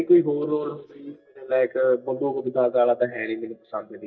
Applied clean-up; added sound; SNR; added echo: neural mask model DeepFilterNet 3.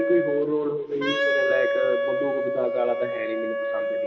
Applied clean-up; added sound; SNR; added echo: none; Wind instrument, woodwind instrument; -1 dB; reverberation time 1.9 s.